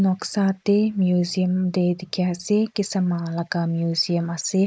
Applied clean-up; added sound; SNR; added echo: neural mask model Resemble Enhance denoiser.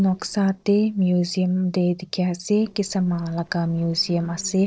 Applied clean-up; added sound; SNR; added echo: neural separator model SepFormer DNS4.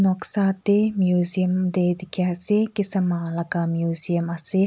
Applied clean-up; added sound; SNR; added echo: none; none; none; none.